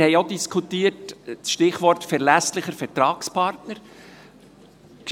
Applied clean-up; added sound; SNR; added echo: none; none; none; none.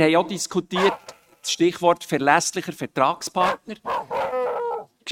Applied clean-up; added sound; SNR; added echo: neural mask model RNNoise.